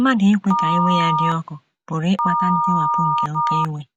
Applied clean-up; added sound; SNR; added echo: none; Telephone; 0 dB; none.